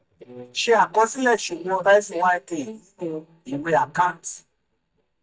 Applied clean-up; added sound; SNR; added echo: neural mask model DeepFilterNet 3.